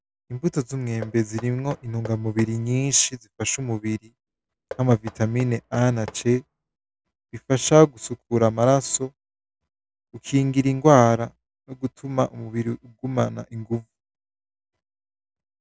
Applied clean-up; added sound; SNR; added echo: none; Knock; 19 dB; none.